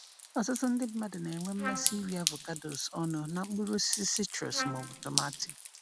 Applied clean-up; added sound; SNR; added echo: none; Drip + Trumpet; 3 dB; none.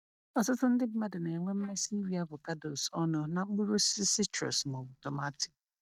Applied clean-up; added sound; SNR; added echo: neural mask model DeepFilterNet 3.